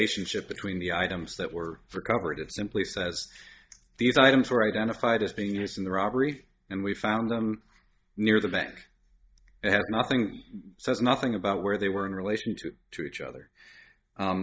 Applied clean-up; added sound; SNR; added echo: neural mask model DeepFilterNet 3.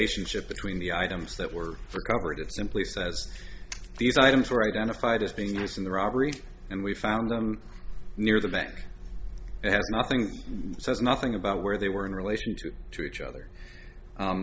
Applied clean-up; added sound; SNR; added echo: none; none; none; none.